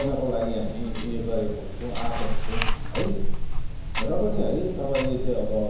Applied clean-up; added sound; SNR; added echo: none; Tick-tock; -4 dB; reverberation time 1.0 s.